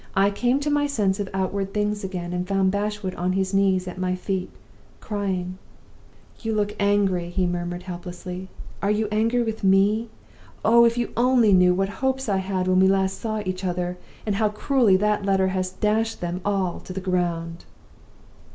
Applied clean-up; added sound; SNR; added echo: none; none; none; none.